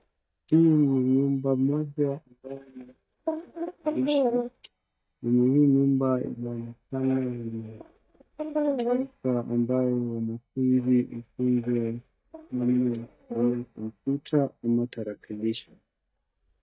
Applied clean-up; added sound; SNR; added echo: neural mask model DeepFilterNet 3.